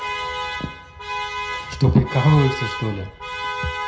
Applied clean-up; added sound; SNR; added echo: none; Alarm; 6 dB; reverberation time 0.5 s.